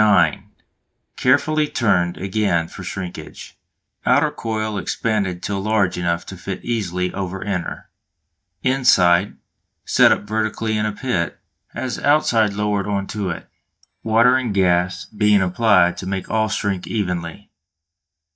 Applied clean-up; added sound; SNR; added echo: neural mask model DeepFilterNet 3.